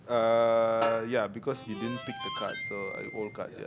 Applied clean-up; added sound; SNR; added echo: none; Harmonica + Snare drum; 9 dB; none.